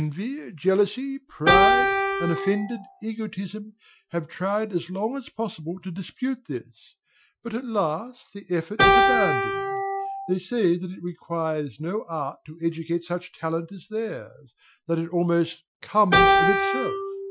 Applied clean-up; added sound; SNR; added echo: classical method Wiener filter.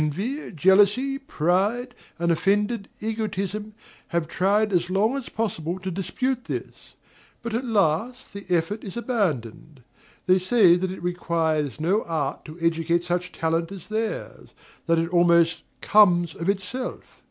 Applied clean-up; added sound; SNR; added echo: none; none; none; none.